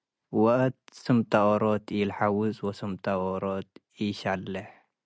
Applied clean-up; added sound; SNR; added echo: none; none; none; none.